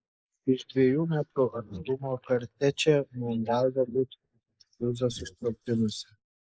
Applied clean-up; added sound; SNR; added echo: neural mask model Resemble Enhance denoiser.